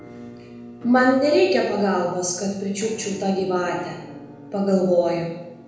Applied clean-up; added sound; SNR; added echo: none; Musical instrument; 18 dB; reverberation time 1.0 s.